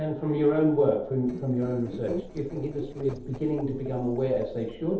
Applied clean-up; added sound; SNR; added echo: neural separator model SepFormer DNS4.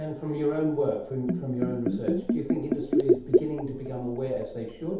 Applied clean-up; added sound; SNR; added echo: none; Bathtub (filling or washing); -3 dB; reverberation time 0.8 s.